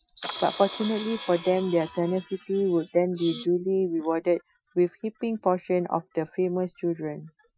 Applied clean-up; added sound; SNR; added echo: classical method Wiener filter.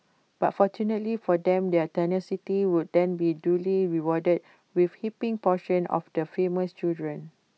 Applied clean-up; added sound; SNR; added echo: none; none; none; none.